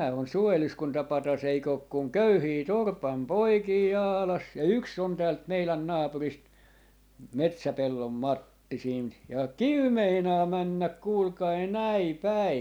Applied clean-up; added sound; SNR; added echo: none; none; none; none.